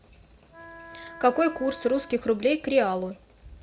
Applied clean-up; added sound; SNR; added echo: none; Wind instrument, woodwind instrument; 17 dB; none.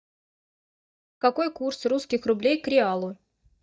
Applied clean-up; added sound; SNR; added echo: neural mask model DeepFilterNet 3.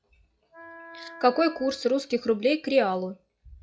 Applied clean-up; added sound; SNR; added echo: classical method log-MMSE.